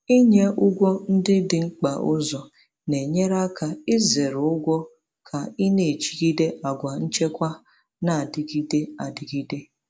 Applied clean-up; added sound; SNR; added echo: none; none; none; none.